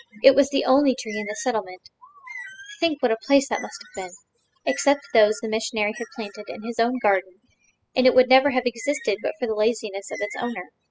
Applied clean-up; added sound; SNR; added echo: classical method spectral subtraction.